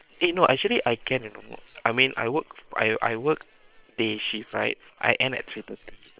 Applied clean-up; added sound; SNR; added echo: neural separator model SepFormer WHAM!.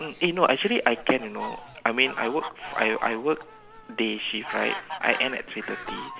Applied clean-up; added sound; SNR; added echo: none; Fowl; 12 dB; none.